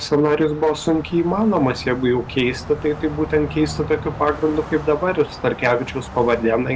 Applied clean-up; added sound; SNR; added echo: none; Car passing by; 13 dB; none.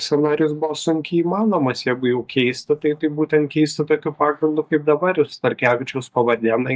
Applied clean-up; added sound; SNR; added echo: neural mask model DeepFilterNet 3.